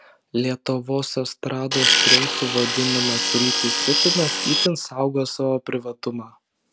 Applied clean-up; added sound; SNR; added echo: none; Tools; -5 dB; none.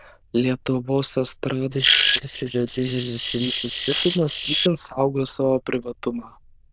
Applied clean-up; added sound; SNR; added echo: neural diffusion model UNIVERSE++.